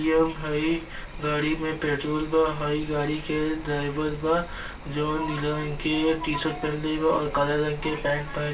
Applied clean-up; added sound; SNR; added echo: none; Rain; 12 dB; reverberation time 0.2 s.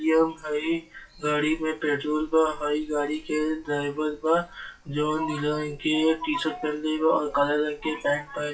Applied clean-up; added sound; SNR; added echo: classical method WPE with log-MMSE.